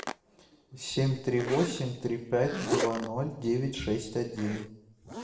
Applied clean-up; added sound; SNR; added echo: none; Zipper (clothing); 7 dB; reverberation time 0.8 s.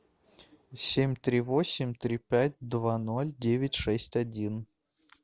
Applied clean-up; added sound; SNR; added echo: none; none; none; none.